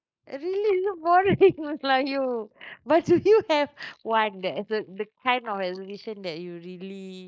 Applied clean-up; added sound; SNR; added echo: neural mask model Resemble Enhance denoiser.